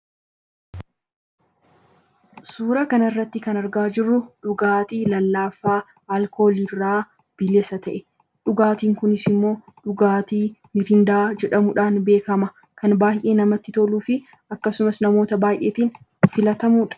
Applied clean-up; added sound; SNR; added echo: none; none; none; none.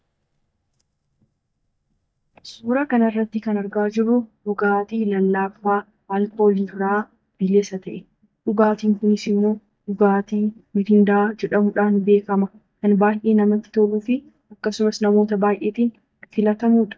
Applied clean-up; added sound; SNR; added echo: neural mask model DeepFilterNet 3.